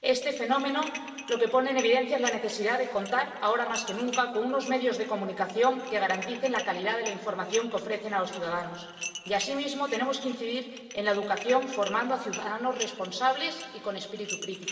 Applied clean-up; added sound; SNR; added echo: none; Dishes, pots, and pans; 14 dB; reverberation time 2.0 s.